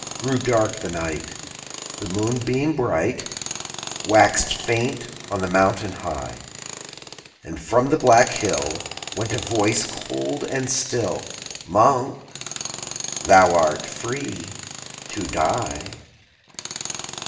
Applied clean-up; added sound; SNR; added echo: none; Tools; 11 dB; reverberation time 0.8 s.